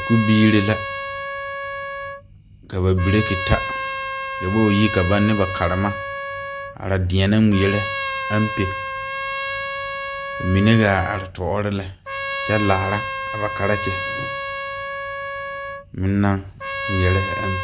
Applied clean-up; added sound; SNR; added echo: none; Trumpet; 6 dB; none.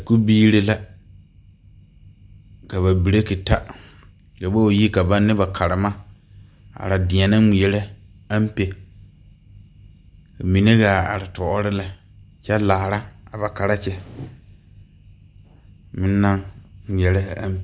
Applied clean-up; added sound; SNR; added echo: none; none; none; none.